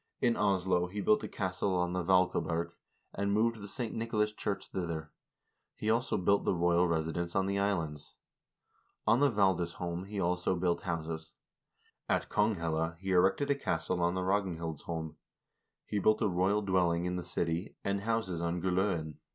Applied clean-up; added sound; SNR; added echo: none; none; none; none.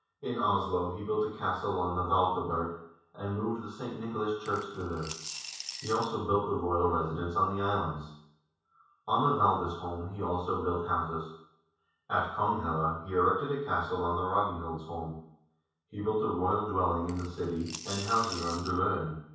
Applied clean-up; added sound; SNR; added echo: none; Coin (dropping) / Glass; 12 dB; reverberation time 0.7 s.